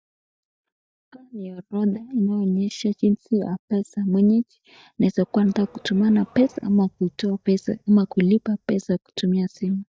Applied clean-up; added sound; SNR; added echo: neural mask model DeepFilterNet 3.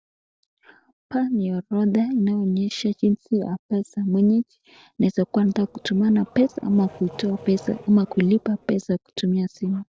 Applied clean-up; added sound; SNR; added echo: neural separator model SepFormer DNS4.